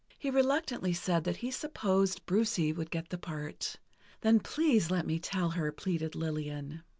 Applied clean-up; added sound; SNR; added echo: none; none; none; none.